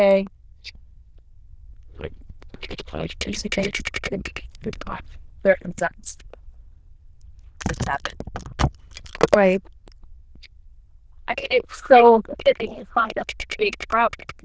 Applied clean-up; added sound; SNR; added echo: neural diffusion model UNIVERSE++.